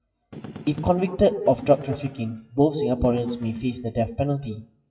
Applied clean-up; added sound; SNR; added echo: classical method WPE with log-MMSE.